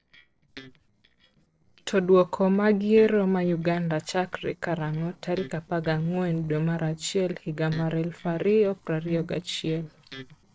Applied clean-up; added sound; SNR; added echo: neural separator model SepFormer DNS4.